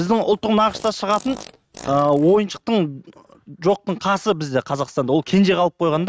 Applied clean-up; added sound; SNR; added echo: neural mask model RNNoise.